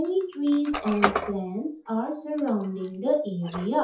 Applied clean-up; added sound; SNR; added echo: classical method WPE with log-MMSE.